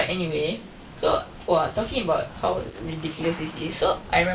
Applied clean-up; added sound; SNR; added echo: neural mask model Resemble Enhance denoiser.